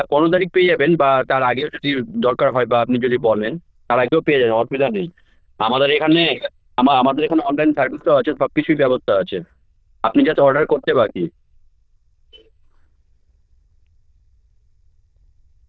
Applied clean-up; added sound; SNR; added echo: neural diffusion model UNIVERSE++.